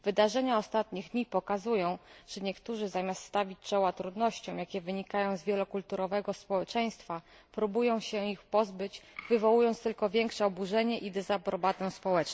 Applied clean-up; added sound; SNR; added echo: none; none; none; none.